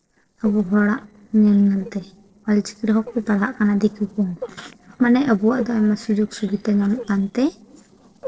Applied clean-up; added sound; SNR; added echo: neural separator model SepFormer DNS4.